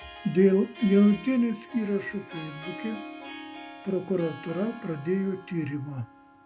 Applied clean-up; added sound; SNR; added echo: none; Harp; 16 dB; none.